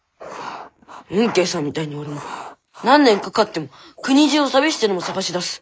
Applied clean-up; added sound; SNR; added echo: neural mask model Resemble Enhance denoiser.